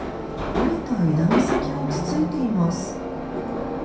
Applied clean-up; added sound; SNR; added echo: none; Subway, metro, underground; 4 dB; reverberation time 0.6 s.